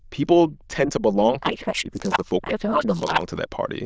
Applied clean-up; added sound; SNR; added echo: neural diffusion model UNIVERSE++.